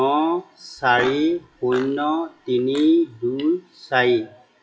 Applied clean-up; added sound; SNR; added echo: classical method WPE with log-MMSE.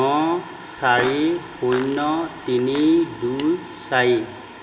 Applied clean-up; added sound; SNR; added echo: none; Fart; 15 dB; reverberation time 2.2 s.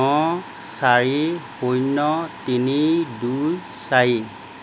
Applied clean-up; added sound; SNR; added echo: none; none; none; none.